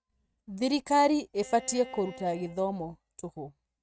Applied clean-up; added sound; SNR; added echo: neural mask model RNNoise.